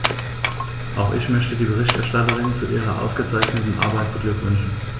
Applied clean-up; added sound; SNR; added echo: none; Wood; 7 dB; none.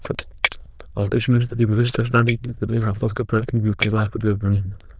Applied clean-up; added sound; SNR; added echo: neural diffusion model UNIVERSE++.